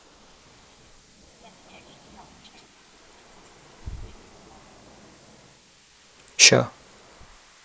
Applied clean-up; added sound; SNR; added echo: neural mask model Resemble Enhance denoiser.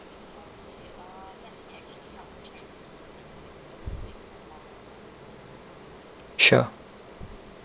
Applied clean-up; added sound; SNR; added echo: none; none; none; none.